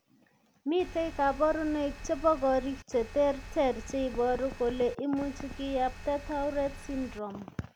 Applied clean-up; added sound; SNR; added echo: none; Engine; 13 dB; none.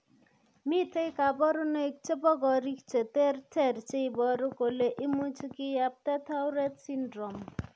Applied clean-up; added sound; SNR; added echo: none; none; none; none.